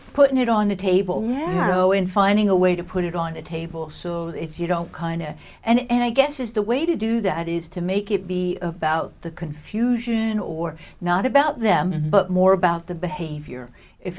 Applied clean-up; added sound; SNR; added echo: none; none; none; none.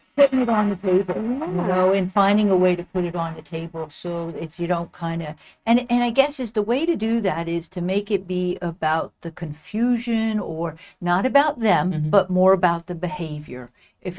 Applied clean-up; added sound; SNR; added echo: neural mask model RNNoise.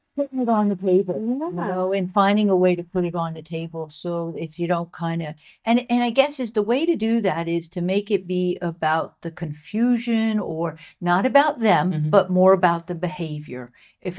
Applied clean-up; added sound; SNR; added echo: neural mask model DeepFilterNet 3.